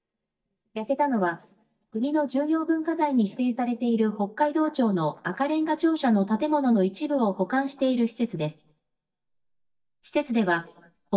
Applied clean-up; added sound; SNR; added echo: neural mask model DeepFilterNet 3.